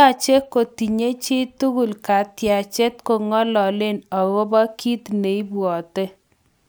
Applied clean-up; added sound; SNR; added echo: none; none; none; none.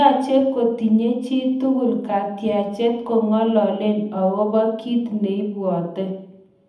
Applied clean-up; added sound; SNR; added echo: none; none; none; reverberation time 0.8 s.